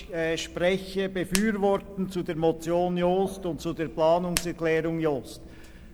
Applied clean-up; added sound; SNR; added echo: none; Hands; 14 dB; none.